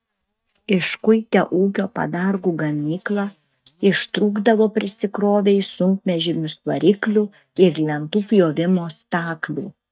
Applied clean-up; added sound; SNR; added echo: neural mask model DeepFilterNet 3.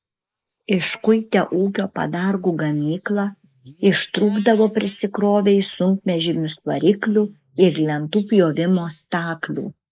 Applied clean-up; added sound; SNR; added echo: neural mask model Resemble Enhance denoiser.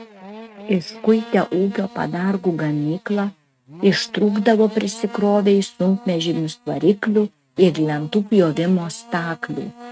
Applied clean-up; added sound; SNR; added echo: neural mask model RNNoise.